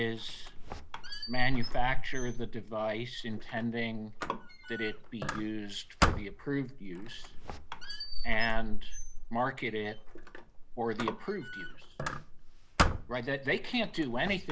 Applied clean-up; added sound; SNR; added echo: none; Squeak; -5 dB; none.